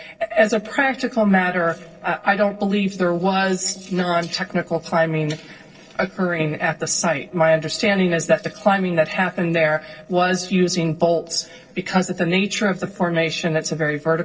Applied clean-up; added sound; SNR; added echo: neural separator model SepFormer DNS4.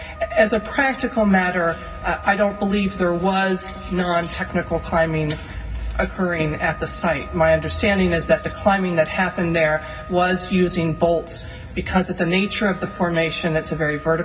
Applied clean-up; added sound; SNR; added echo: none; Wind instrument, woodwind instrument; 19 dB; reverberation time 0.4 s.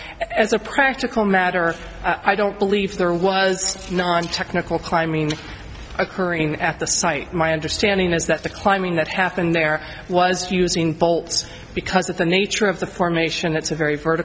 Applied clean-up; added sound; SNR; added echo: none; none; none; none.